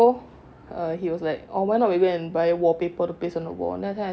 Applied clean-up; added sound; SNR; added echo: none; none; none; none.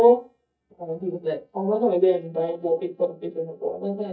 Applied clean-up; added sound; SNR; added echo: neural mask model DeepFilterNet 3.